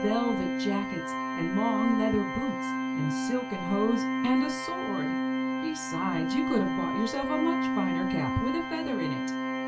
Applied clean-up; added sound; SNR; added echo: none; Organ; -1 dB; reverberation time 0.2 s.